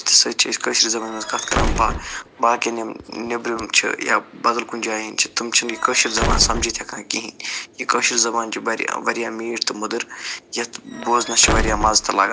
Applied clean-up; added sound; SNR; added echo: none; Squeak / Slam / Wood; 3 dB; none.